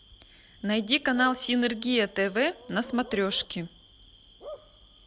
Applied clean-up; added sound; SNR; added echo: none; Bark / Cricket; 19 dB; none.